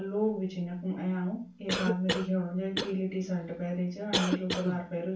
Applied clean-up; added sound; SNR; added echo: none; Cough; 4 dB; reverberation time 0.3 s.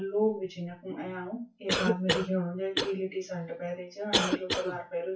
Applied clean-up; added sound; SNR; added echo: classical method WPE with log-MMSE.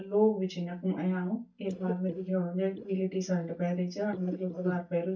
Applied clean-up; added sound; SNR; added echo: neural mask model DeepFilterNet 3.